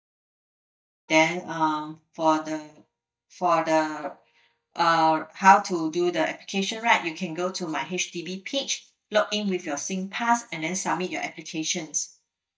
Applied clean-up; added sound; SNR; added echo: neural mask model DeepFilterNet 3.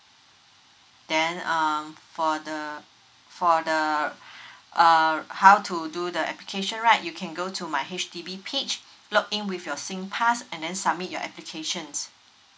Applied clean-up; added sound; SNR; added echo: none; none; none; none.